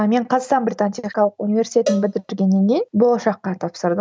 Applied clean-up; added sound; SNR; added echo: none; Cowbell; 12 dB; none.